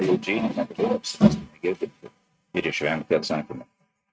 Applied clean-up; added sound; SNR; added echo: neural mask model RNNoise.